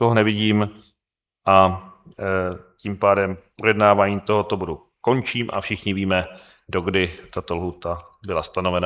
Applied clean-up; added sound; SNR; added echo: neural mask model Resemble Enhance denoiser.